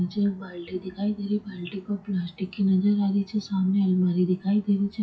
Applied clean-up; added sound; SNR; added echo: classical method WPE with log-MMSE.